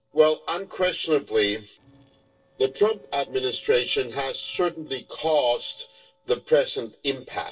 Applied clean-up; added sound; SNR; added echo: neural separator model SepFormer DNS4.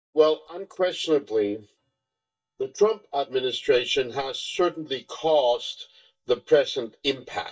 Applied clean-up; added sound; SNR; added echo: neural mask model DeepFilterNet 3.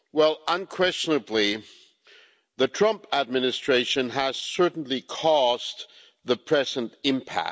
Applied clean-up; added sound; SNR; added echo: none; none; none; none.